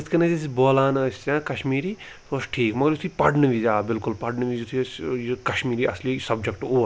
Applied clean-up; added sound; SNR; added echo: none; none; none; none.